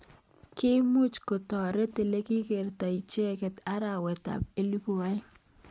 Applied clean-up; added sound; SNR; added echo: none; none; none; none.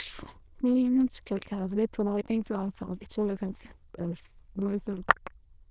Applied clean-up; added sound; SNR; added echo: neural diffusion model UNIVERSE++.